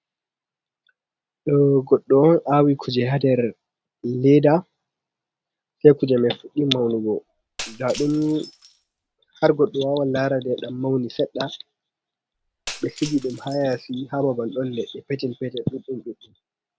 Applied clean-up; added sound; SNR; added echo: none; Shatter; 18 dB; none.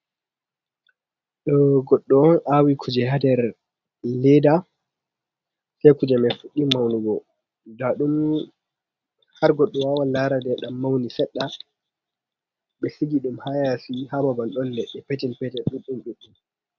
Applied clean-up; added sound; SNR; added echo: none; none; none; none.